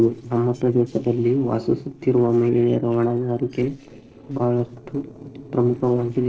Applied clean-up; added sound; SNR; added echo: neural separator model SepFormer DNS4.